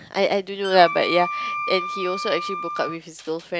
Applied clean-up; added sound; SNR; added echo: none; Wind instrument, woodwind instrument; 7 dB; none.